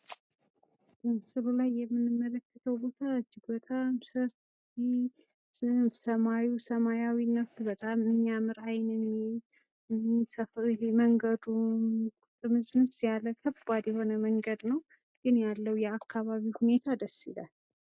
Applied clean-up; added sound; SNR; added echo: none; none; none; none.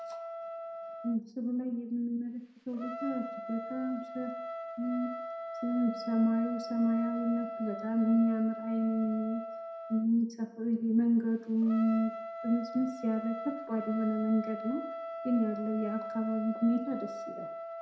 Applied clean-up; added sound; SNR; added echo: none; Trumpet; 9 dB; reverberation time 0.6 s.